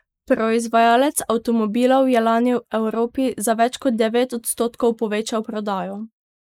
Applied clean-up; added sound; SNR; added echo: neural mask model Resemble Enhance denoiser.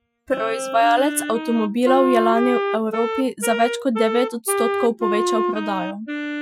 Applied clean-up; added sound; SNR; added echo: classical method Wiener filter.